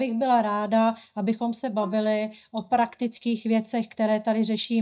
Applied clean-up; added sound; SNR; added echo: neural mask model DeepFilterNet 3.